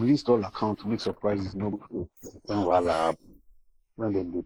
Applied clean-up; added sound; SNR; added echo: neural mask model Resemble Enhance denoiser.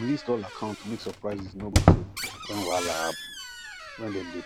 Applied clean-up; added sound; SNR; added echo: none; Squeak; -4 dB; none.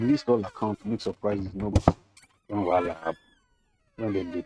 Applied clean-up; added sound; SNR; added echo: neural mask model RNNoise.